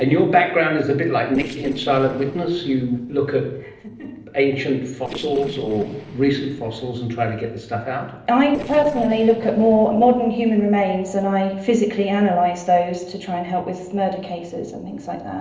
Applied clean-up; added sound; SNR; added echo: neural separator model SepFormer DNS4.